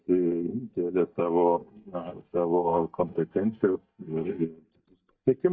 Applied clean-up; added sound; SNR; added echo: neural mask model DeepFilterNet 3.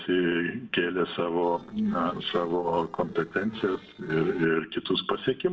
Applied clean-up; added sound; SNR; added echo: neural separator model SepFormer DNS4.